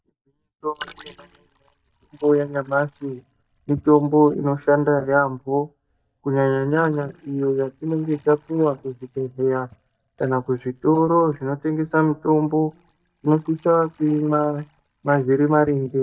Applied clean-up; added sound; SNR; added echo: neural mask model DeepFilterNet 3.